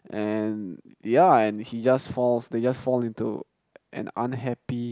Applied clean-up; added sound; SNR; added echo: none; none; none; none.